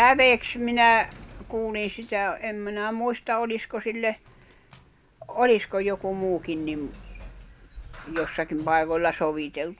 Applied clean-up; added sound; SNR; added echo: none; Sliding door; 20 dB; none.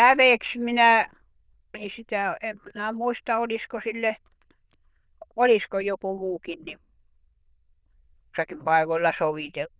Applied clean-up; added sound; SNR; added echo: neural diffusion model UNIVERSE++.